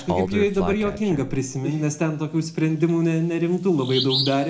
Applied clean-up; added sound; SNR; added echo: none; Bird vocalization, bird call, bird song; 9 dB; reverberation time 0.4 s.